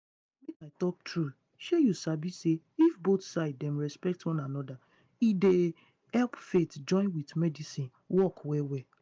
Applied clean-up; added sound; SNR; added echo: none; none; none; none.